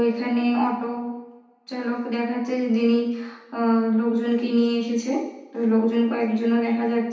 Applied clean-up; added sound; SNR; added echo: none; none; none; reverberation time 0.9 s.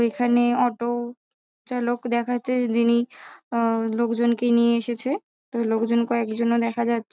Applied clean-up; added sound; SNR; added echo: none; none; none; none.